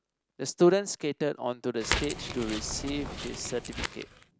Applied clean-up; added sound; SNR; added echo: none; Crackle; 5 dB; none.